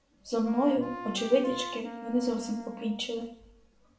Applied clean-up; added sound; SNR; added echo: none; Wind instrument, woodwind instrument; 10 dB; reverberation time 0.6 s.